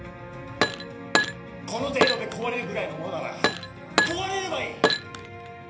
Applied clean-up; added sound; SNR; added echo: none; Glass; -3 dB; reverberation time 1.0 s.